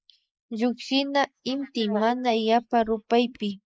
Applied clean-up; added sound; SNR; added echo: neural mask model Resemble Enhance denoiser.